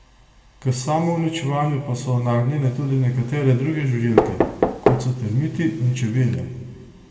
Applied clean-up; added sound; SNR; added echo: none; Knock; 3 dB; reverberation time 1.6 s.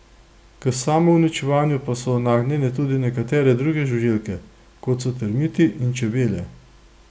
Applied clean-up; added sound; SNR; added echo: none; none; none; none.